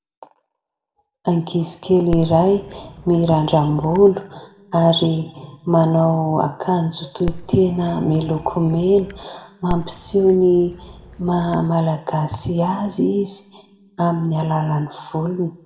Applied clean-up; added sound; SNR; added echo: none; Dog; 13 dB; reverberation time 0.7 s.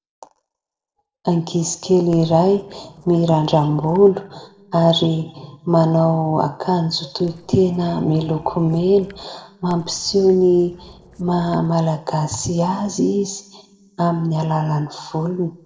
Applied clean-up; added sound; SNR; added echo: neural separator model SepFormer DNS4.